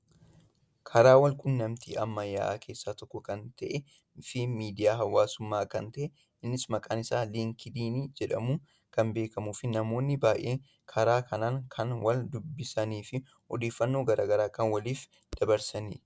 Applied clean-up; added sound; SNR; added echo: none; none; none; none.